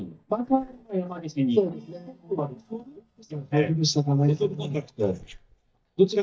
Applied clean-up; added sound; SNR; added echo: neural mask model DeepFilterNet 3.